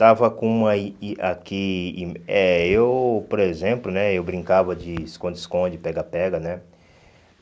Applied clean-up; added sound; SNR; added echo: none; none; none; none.